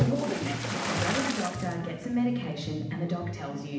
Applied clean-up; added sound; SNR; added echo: none; Splash, splatter; 5 dB; reverberation time 0.8 s.